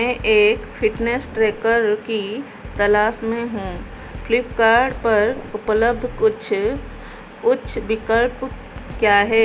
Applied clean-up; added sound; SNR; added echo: none; Drum kit; 16 dB; none.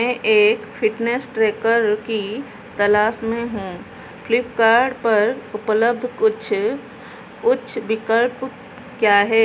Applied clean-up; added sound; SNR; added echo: none; none; none; none.